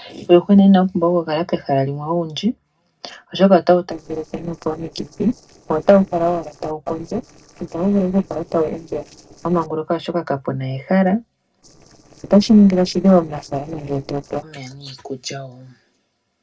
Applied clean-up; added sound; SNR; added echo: neural separator model SepFormer DNS4.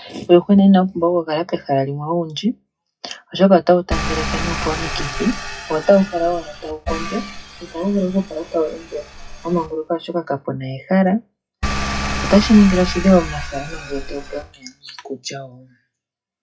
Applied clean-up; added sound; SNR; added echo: classical method WPE with log-MMSE.